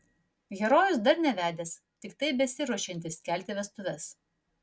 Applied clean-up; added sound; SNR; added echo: none; none; none; none.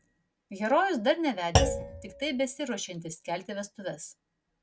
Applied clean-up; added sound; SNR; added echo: none; Thump, thud; 0 dB; none.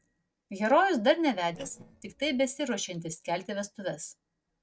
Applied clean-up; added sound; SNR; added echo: neural separator model SepFormer DNS4.